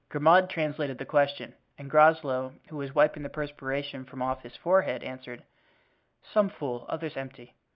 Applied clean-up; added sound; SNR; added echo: none; none; none; none.